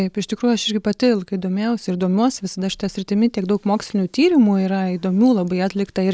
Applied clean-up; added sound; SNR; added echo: none; none; none; none.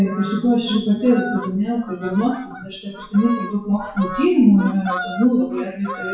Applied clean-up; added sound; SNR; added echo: classical method WPE with log-MMSE.